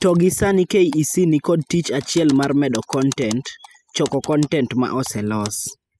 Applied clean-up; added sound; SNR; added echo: classical method spectral subtraction.